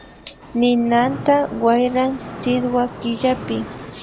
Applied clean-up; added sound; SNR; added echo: none; Mechanisms; 13 dB; none.